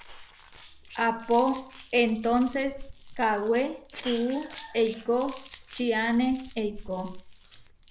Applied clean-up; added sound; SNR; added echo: neural mask model Resemble Enhance denoiser.